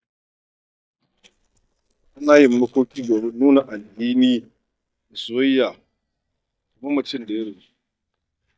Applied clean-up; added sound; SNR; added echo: neural mask model DeepFilterNet 3.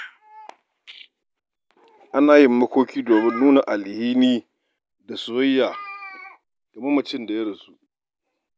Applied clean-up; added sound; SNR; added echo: none; none; none; none.